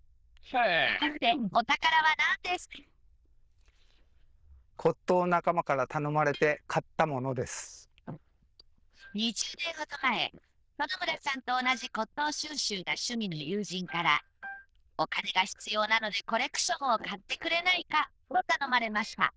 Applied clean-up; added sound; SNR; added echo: neural diffusion model UNIVERSE++.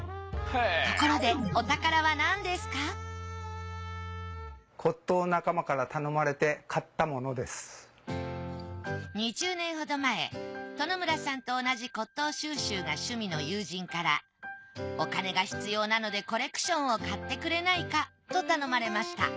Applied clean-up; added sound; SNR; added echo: none; none; none; none.